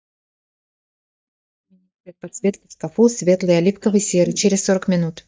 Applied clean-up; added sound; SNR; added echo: neural mask model DeepFilterNet 3.